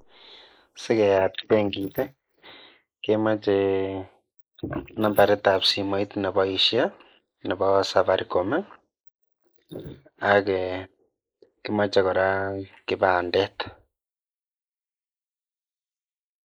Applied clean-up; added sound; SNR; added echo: neural mask model Resemble Enhance denoiser.